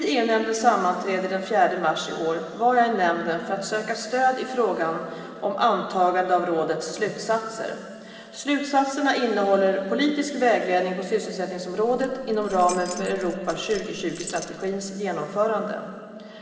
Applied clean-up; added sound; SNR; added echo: none; Keys jangling; 17 dB; reverberation time 2.7 s.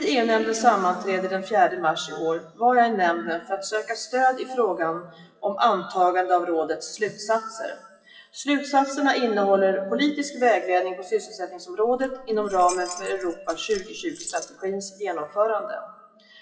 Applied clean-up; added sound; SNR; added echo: classical method WPE with log-MMSE.